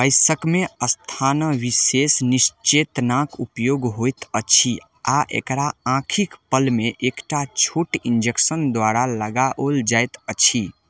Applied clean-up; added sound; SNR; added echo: none; none; none; none.